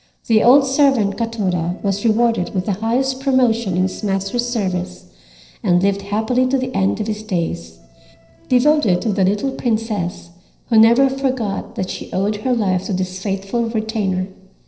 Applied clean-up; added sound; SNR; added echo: neural separator model SepFormer DNS4.